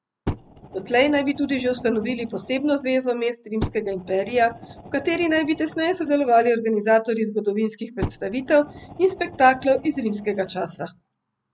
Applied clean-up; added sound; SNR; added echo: none; Fire; 14 dB; none.